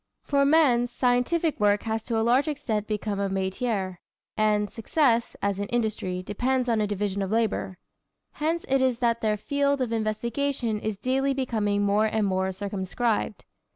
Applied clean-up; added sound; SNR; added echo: none; none; none; none.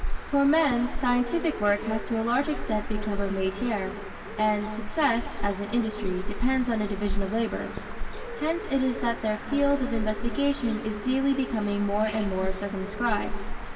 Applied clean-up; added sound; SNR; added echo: none; Bird; 4 dB; reverberation time 2.4 s.